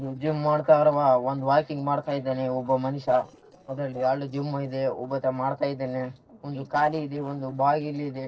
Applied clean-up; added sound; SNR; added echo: neural separator model SepFormer DNS4.